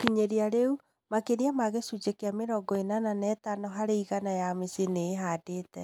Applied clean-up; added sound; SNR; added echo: none; none; none; none.